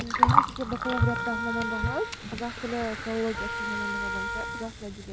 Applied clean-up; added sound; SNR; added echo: none; Gurgling + Wind instrument, woodwind instrument; -5 dB; none.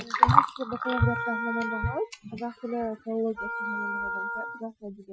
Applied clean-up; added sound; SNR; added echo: classical method Wiener filter.